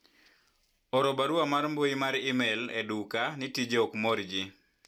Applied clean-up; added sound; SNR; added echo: none; none; none; none.